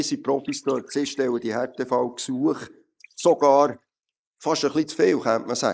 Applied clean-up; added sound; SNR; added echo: neural mask model Resemble Enhance denoiser.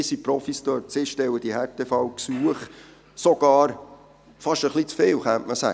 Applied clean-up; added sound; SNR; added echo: none; none; none; none.